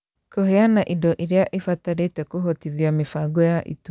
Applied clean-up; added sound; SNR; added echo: none; none; none; none.